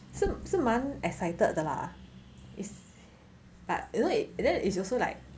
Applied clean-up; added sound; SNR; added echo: none; Bird vocalization, bird call, bird song; 16 dB; none.